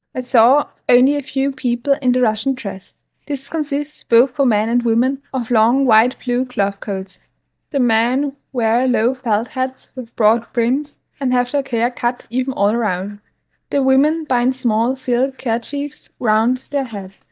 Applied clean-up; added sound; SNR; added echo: neural mask model DeepFilterNet 3.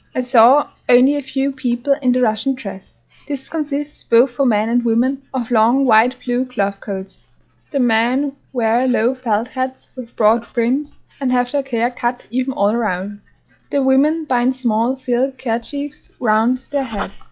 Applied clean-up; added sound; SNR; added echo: classical method log-MMSE.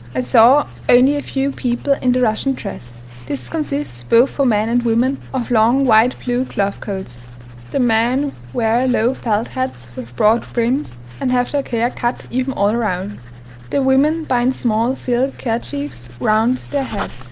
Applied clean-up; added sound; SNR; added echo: none; Writing; 16 dB; none.